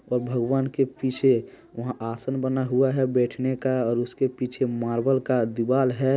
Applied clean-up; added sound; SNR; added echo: none; none; none; none.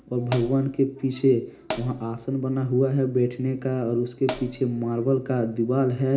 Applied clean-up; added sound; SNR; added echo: none; Hi-hat; 10 dB; reverberation time 0.4 s.